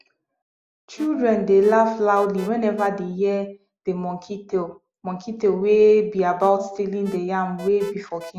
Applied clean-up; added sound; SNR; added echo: none; Alarm; 18 dB; none.